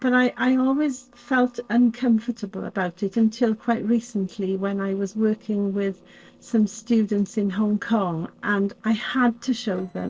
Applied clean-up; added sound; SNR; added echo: neural separator model SepFormer DNS4.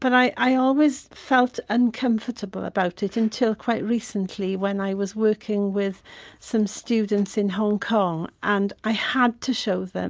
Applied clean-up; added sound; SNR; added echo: none; none; none; none.